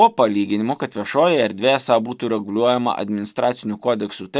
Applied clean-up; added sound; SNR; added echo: none; none; none; none.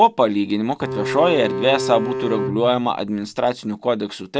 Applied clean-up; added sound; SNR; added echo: none; Bowed string instrument; 6 dB; none.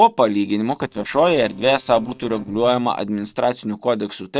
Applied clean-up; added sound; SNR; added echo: neural separator model SepFormer DNS4.